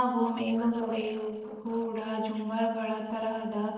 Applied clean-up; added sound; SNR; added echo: neural separator model SepFormer DNS4.